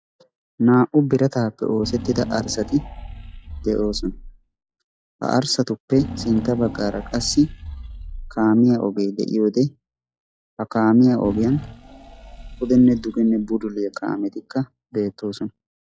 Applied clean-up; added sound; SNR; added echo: classical method log-MMSE.